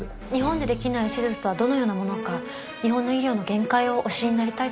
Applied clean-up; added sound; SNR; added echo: none; none; none; none.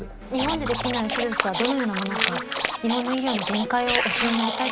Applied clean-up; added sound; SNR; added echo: none; Scratching (performance technique) + Wood; 2 dB; none.